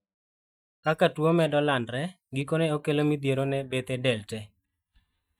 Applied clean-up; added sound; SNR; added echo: neural mask model DeepFilterNet 3.